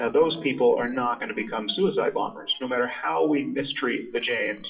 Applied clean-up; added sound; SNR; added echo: classical method WPE with log-MMSE.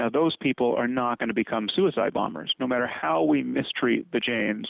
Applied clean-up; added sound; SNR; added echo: none; none; none; none.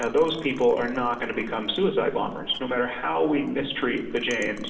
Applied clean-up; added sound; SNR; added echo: none; Liquid; 18 dB; reverberation time 0.8 s.